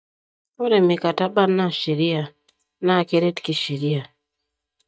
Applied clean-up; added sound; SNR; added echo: neural mask model DeepFilterNet 3.